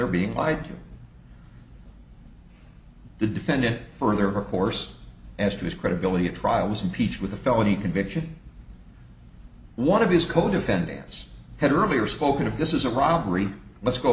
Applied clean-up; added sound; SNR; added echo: none; none; none; none.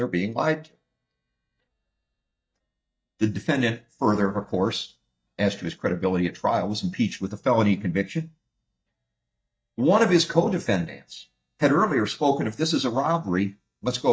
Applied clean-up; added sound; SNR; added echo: neural mask model DeepFilterNet 3.